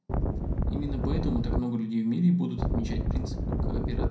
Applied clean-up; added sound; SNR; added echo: none; Wind; -3 dB; reverberation time 0.6 s.